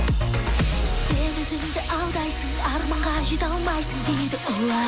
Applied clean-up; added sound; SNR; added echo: none; none; none; none.